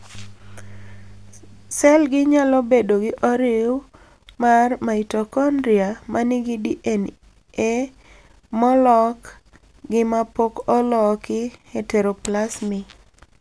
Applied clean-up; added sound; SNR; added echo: none; none; none; none.